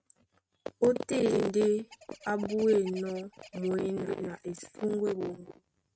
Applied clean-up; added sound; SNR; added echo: neural mask model RNNoise.